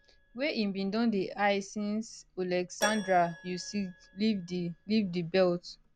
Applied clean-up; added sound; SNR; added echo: none; Keyboard (musical); 15 dB; none.